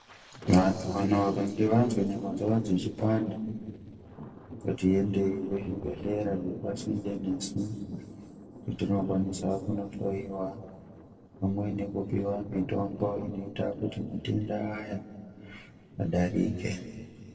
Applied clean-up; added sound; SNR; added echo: neural separator model SepFormer DNS4.